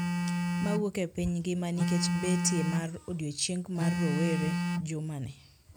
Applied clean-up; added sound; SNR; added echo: none; Telephone; -1 dB; none.